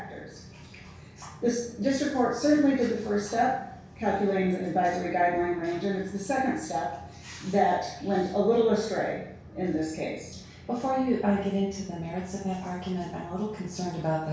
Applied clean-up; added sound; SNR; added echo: none; none; none; reverberation time 0.6 s.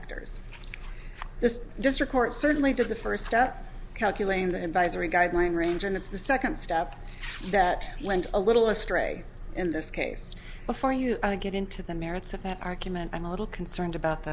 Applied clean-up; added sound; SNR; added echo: none; none; none; none.